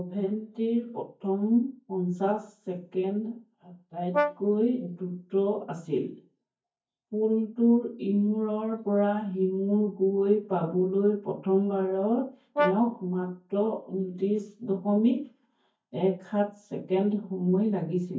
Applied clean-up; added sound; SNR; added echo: neural mask model DeepFilterNet 3.